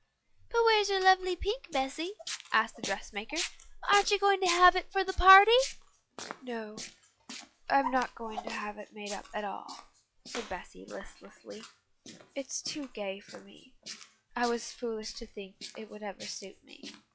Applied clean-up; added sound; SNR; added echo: classical method log-MMSE.